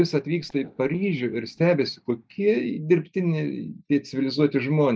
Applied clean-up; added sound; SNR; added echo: neural mask model DeepFilterNet 3.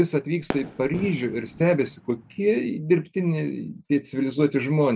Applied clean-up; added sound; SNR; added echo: none; Fireworks; 14 dB; none.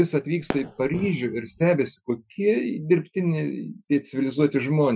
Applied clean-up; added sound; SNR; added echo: classical method Wiener filter.